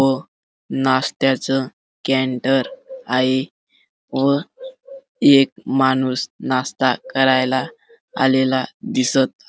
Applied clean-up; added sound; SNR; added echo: none; none; none; none.